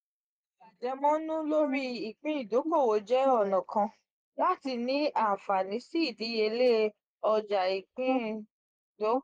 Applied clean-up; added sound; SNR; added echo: neural mask model Resemble Enhance denoiser.